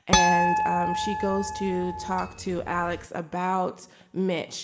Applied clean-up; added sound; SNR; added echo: none; Harp; -2 dB; reverberation time 0.7 s.